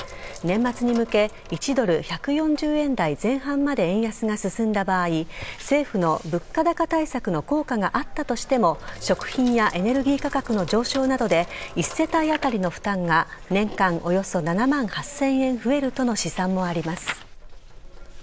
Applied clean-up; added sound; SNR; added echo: none; Sink (filling or washing); 15 dB; none.